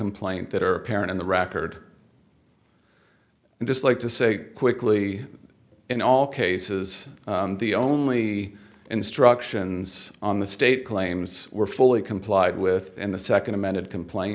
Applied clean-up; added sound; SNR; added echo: none; none; none; none.